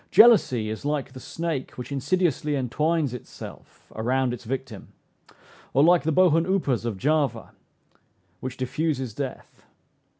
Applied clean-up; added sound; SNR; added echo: none; none; none; none.